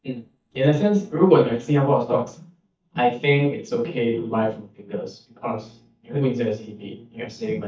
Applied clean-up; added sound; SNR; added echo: neural mask model DeepFilterNet 3.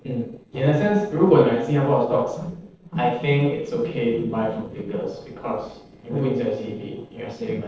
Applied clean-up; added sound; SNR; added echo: neural separator model SepFormer DNS4.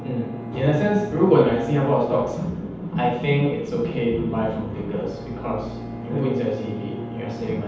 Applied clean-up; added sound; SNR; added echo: none; Bowed string instrument; 13 dB; reverberation time 0.8 s.